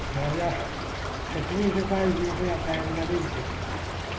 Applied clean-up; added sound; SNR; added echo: none; Stream / Trickle, dribble; 2 dB; reverberation time 0.7 s.